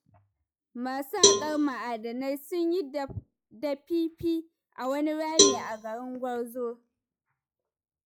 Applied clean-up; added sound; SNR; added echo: classical method log-MMSE.